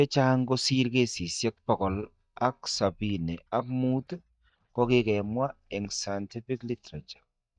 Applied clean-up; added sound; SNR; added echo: neural mask model DeepFilterNet 3.